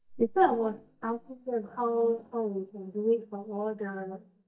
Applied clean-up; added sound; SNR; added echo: neural mask model DeepFilterNet 3.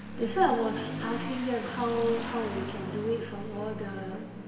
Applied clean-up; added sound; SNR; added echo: none; Motorcycle / Accelerating, revving, vroom; 7 dB; reverberation time 1.4 s.